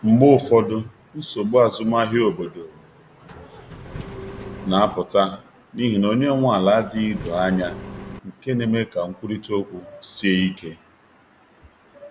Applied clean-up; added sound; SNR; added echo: none; Engine; 14 dB; none.